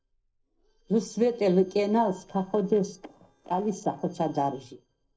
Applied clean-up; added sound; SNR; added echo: neural separator model SepFormer DNS4.